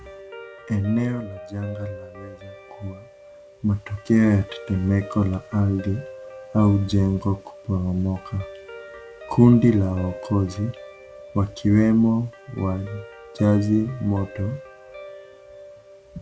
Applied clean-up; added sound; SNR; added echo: none; Guitar; 18 dB; none.